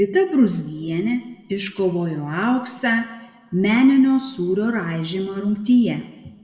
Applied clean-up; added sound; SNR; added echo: none; none; none; reverberation time 1.1 s.